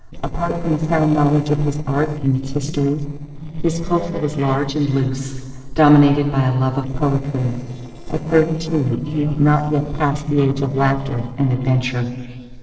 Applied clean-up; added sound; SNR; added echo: neural separator model SepFormer DNS4.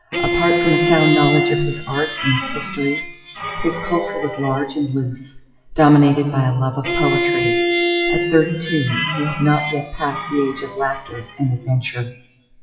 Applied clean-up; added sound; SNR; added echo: classical method WPE with log-MMSE.